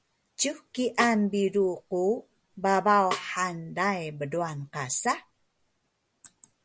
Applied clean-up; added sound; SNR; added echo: none; Snare drum; 11 dB; none.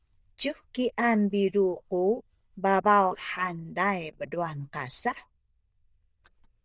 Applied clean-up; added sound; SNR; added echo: neural diffusion model UNIVERSE++.